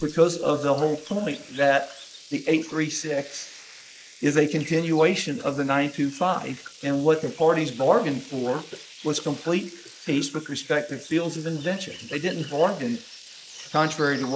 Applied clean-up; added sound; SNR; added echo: neural mask model Resemble Enhance denoiser.